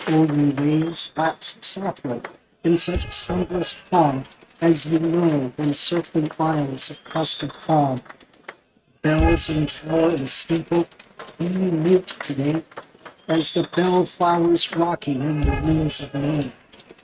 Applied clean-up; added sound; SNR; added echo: neural mask model RNNoise.